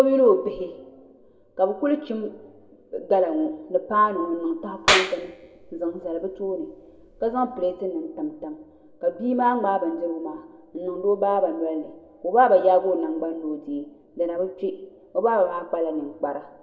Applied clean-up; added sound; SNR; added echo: none; Clapping; 5 dB; reverberation time 1.4 s.